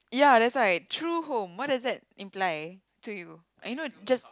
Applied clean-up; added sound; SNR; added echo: none; none; none; none.